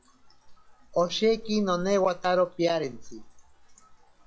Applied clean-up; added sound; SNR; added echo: classical method log-MMSE.